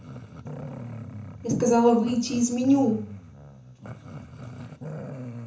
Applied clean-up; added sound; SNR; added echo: none; Growling; 12 dB; reverberation time 0.7 s.